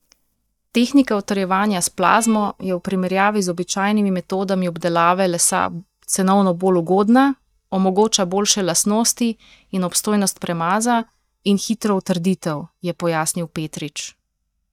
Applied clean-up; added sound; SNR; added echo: neural mask model DeepFilterNet 3.